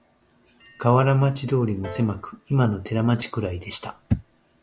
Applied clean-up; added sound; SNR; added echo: none; Piano + Bell; 18 dB; none.